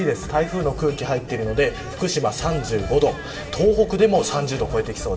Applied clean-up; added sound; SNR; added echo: none; none; none; reverberation time 1.8 s.